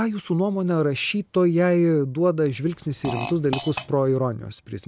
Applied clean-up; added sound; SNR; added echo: none; Fart; 12 dB; none.